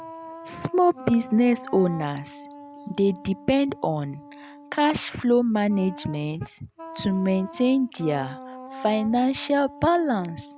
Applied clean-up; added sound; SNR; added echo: none; Wind instrument, woodwind instrument; 17 dB; none.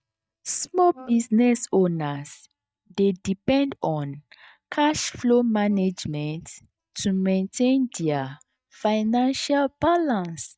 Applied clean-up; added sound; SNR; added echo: neural mask model DeepFilterNet 3.